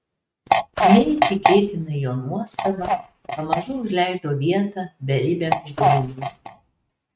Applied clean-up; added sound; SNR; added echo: neural mask model RNNoise.